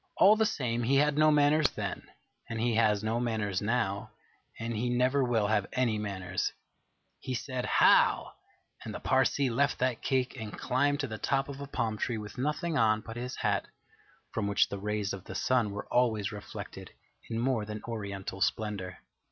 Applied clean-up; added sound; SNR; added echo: none; none; none; none.